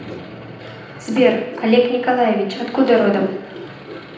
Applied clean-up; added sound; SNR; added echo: none; Bark; 19 dB; reverberation time 0.8 s.